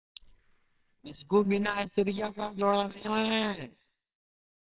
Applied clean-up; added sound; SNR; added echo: neural separator model SepFormer WHAMR!.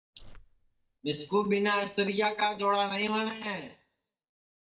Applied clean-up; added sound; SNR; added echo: neural mask model DeepFilterNet 3.